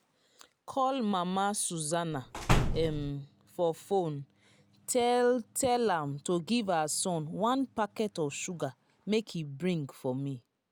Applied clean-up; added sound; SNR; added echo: none; Slam; -2 dB; none.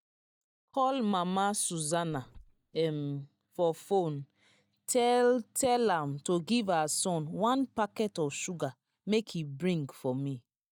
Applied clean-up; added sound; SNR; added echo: neural mask model DeepFilterNet 3.